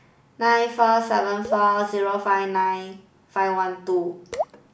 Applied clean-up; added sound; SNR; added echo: none; Raindrop / Drip; 8 dB; none.